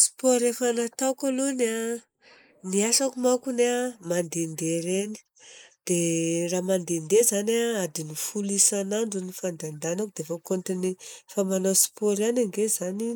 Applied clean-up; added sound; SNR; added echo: neural mask model Resemble Enhance denoiser.